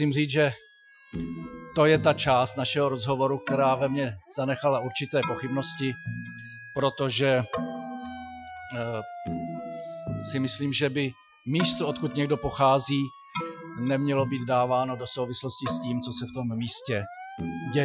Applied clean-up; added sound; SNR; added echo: classical method Wiener filter.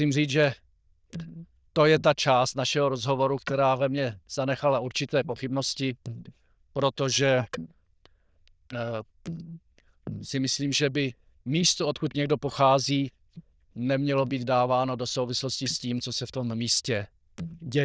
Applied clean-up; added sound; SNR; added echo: neural diffusion model UNIVERSE++.